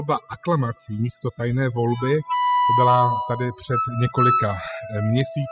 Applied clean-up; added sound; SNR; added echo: classical method spectral subtraction.